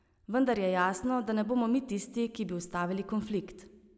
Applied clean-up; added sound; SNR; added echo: none; none; none; none.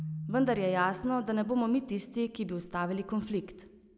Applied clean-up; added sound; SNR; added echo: none; Keyboard (musical); 14 dB; none.